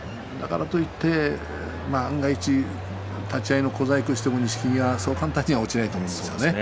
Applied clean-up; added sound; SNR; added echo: none; Engine; 10 dB; none.